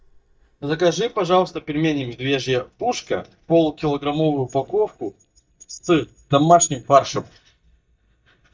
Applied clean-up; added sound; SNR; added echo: neural mask model DeepFilterNet 3.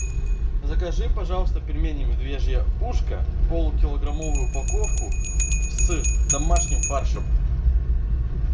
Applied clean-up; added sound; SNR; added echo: none; Bell; 14 dB; reverberation time 0.4 s.